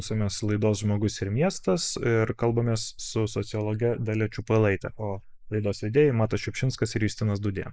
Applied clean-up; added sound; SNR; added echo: neural mask model Resemble Enhance denoiser.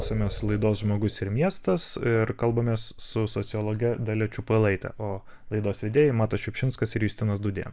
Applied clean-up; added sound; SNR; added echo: none; none; none; none.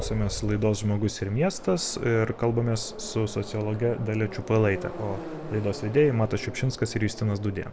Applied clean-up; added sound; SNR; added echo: none; Subway, metro, underground; 14 dB; none.